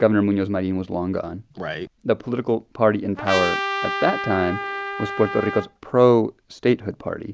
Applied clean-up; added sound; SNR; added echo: none; Trumpet; 5 dB; none.